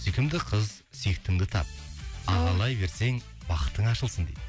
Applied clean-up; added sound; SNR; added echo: none; none; none; none.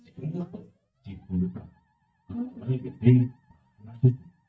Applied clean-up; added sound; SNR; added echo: neural mask model DeepFilterNet 3.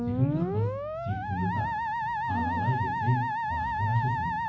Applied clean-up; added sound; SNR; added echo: none; Musical instrument; 0 dB; reverberation time 0.9 s.